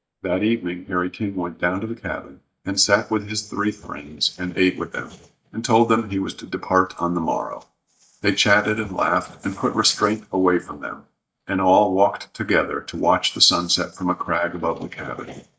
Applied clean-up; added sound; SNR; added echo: neural mask model DeepFilterNet 3.